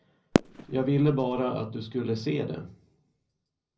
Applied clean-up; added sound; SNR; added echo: none; Fireworks; 1 dB; reverberation time 0.4 s.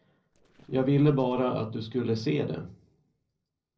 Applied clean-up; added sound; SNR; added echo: neural separator model SepFormer DNS4.